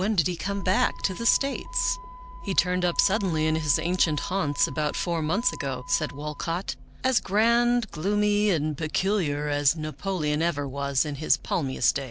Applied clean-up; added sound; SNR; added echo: none; Motor vehicle (road); 13 dB; none.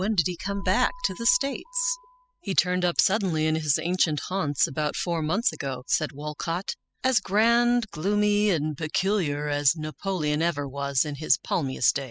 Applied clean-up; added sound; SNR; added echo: classical method spectral subtraction.